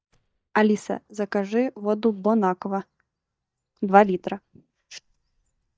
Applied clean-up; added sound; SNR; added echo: neural mask model DeepFilterNet 3.